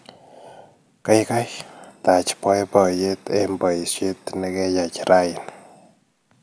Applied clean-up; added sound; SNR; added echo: none; none; none; none.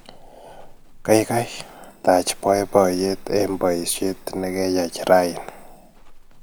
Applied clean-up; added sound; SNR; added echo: none; Walk, footsteps; 20 dB; none.